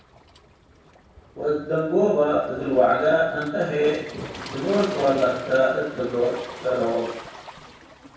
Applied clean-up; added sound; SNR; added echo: none; Waves, surf; 15 dB; reverberation time 0.7 s.